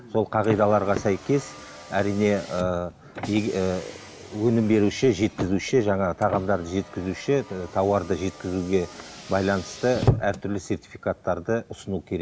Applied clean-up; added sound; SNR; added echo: none; Car; 11 dB; none.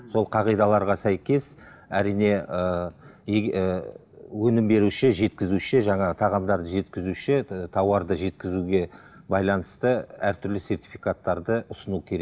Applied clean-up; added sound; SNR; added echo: none; none; none; none.